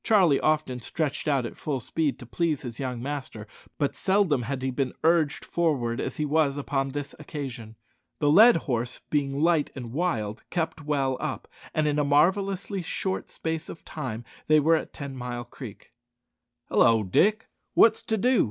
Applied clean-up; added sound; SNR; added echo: none; none; none; none.